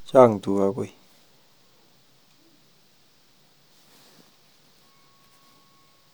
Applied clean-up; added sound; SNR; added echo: none; none; none; none.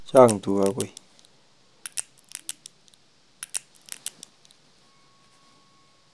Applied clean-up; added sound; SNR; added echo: none; Crack; 11 dB; none.